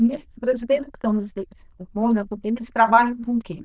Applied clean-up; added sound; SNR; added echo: neural diffusion model UNIVERSE++.